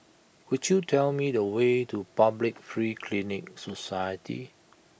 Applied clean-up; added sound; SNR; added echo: none; none; none; none.